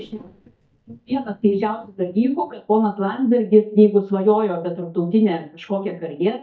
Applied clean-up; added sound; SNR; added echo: neural mask model DeepFilterNet 3.